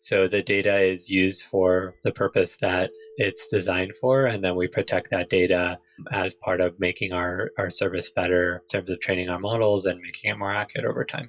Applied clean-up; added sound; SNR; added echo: classical method WPE with log-MMSE.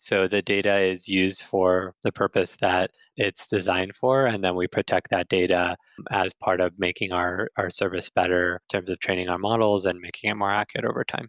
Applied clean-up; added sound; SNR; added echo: none; none; none; none.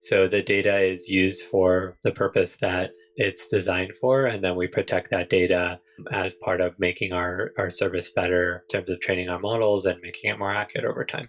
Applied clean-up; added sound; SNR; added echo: neural mask model DeepFilterNet 3.